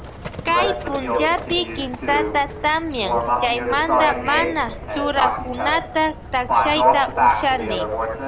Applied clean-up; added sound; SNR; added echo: none; Livestock, farm animals, working animals; 0 dB; none.